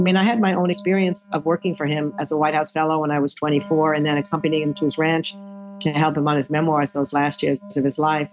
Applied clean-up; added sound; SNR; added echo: neural mask model RNNoise.